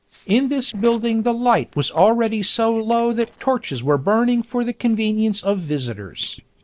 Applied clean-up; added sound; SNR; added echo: neural separator model SepFormer DNS4.